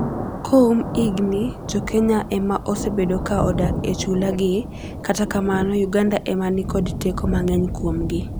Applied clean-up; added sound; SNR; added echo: none; Thunder; 6 dB; none.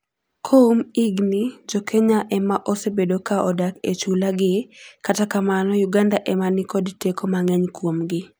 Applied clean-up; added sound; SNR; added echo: none; none; none; none.